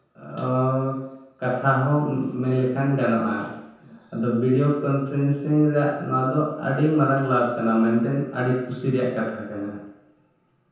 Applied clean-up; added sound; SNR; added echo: none; none; none; reverberation time 0.9 s.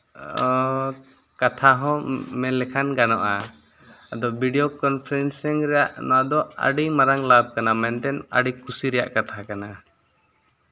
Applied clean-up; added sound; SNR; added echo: none; none; none; none.